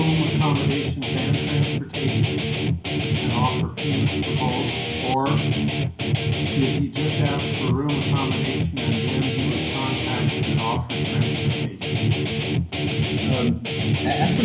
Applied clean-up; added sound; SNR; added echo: none; Guitar; -4 dB; reverberation time 0.6 s.